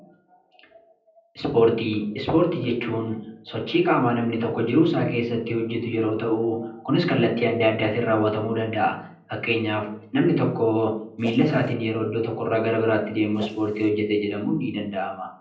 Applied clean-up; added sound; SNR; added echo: none; Whoosh, swoosh, swish; 16 dB; reverberation time 0.6 s.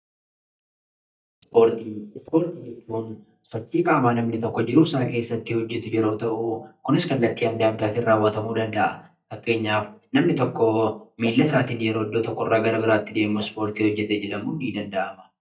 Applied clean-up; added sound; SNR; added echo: neural mask model DeepFilterNet 3.